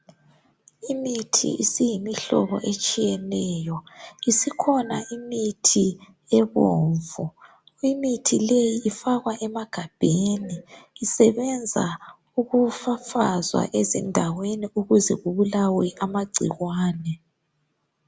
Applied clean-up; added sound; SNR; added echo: none; none; none; none.